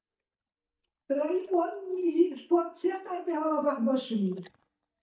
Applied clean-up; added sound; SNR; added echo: neural mask model DeepFilterNet 3.